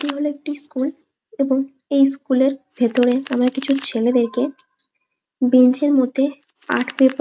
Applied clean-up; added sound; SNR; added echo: none; Domestic sounds, home sounds; 19 dB; none.